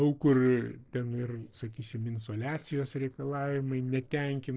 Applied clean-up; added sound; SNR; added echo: neural separator model SepFormer DNS4.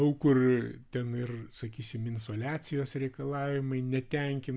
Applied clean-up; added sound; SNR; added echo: none; none; none; none.